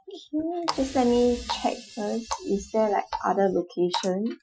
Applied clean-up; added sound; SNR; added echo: classical method Wiener filter.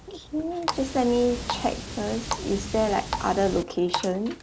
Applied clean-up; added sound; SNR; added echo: none; Water tap, faucet + Water; 7 dB; none.